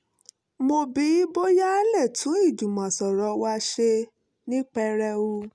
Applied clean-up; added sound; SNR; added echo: none; none; none; none.